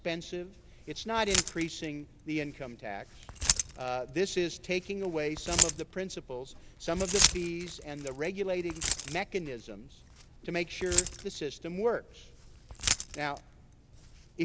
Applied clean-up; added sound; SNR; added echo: none; Keys jangling; 0 dB; none.